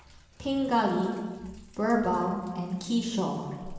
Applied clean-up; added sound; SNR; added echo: none; Sink (filling or washing); 20 dB; reverberation time 1.3 s.